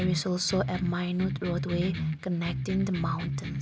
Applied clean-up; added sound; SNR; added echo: none; Electric guitar; 4 dB; none.